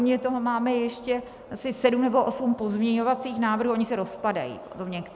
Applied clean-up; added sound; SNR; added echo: none; none; none; none.